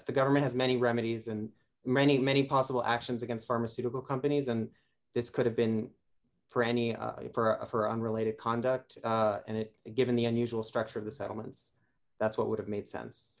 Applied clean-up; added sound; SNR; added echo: none; none; none; none.